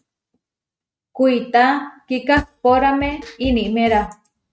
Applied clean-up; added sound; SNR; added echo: neural mask model RNNoise.